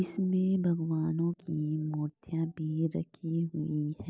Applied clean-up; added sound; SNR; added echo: none; none; none; none.